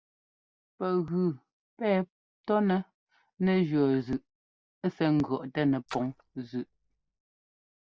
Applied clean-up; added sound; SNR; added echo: neural mask model DeepFilterNet 3.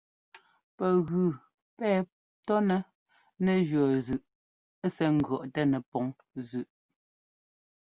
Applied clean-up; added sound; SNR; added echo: none; none; none; none.